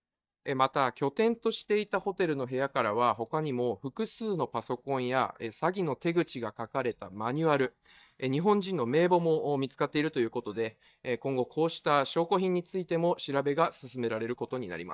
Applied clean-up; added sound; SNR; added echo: neural mask model DeepFilterNet 3.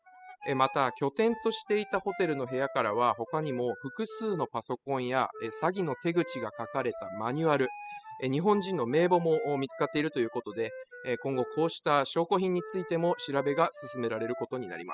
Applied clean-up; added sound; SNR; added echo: classical method spectral subtraction.